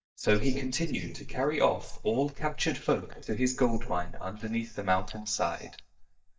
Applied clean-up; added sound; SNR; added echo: neural mask model DeepFilterNet 3.